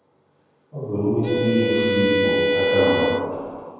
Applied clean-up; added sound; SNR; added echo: none; Bowed string instrument; -2 dB; reverberation time 2.2 s.